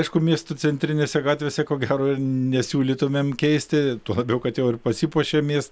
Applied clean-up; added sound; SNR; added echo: none; none; none; none.